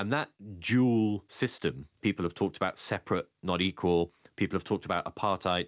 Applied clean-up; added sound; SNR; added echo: none; none; none; none.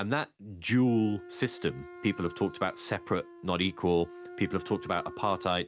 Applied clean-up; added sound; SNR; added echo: none; Wind instrument, woodwind instrument; 16 dB; none.